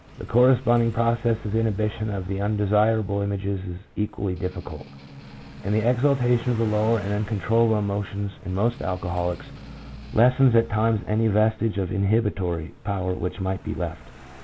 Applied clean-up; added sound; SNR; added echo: none; Car passing by + Strum; 19 dB; none.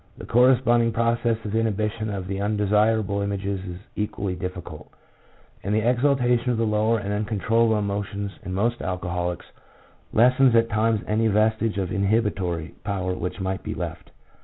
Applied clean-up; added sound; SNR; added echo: none; none; none; none.